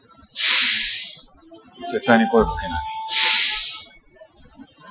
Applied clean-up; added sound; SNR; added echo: classical method Wiener filter.